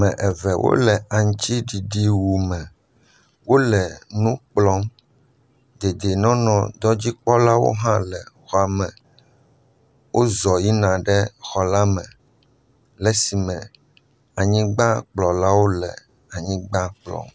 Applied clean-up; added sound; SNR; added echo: none; none; none; none.